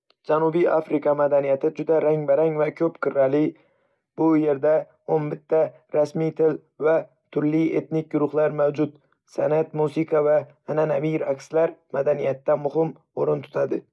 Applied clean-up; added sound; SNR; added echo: none; none; none; none.